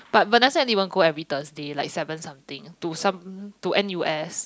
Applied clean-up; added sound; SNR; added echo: none; none; none; none.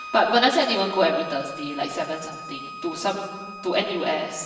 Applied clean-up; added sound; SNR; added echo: none; Bowed string instrument; 13 dB; reverberation time 1.2 s.